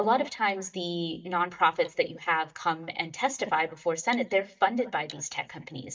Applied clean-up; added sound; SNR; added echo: neural mask model DeepFilterNet 3.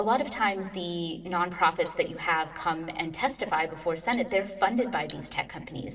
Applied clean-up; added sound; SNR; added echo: neural separator model SepFormer DNS4.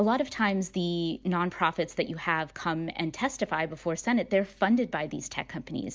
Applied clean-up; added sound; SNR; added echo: none; none; none; none.